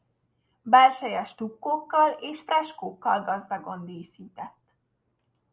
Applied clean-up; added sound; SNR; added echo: none; none; none; none.